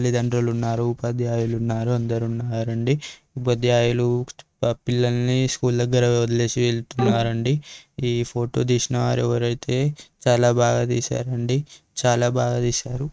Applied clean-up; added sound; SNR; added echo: neural mask model RNNoise.